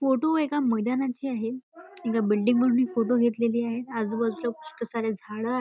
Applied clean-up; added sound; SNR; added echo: none; none; none; none.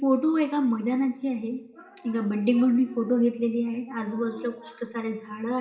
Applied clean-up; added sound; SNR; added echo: none; none; none; reverberation time 0.8 s.